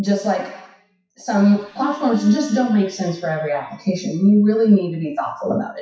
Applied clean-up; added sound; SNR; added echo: classical method WPE with log-MMSE.